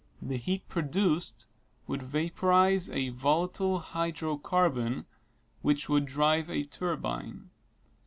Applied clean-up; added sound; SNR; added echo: none; none; none; none.